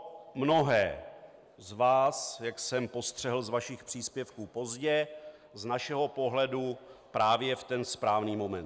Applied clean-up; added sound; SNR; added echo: none; none; none; none.